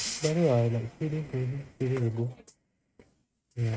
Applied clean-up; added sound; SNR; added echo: neural mask model RNNoise.